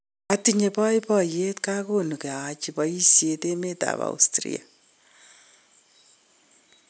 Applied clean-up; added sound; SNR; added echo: none; none; none; none.